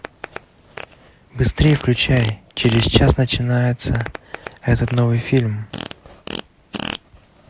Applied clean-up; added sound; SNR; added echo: none; Fart; 14 dB; none.